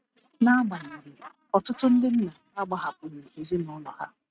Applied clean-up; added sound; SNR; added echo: neural mask model RNNoise.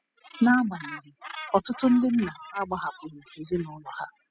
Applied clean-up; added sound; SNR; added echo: classical method spectral subtraction.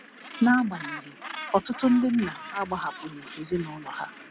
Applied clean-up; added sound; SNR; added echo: none; Gull, seagull; 14 dB; none.